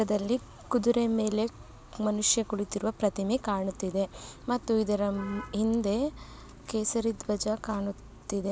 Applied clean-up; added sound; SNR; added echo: none; none; none; none.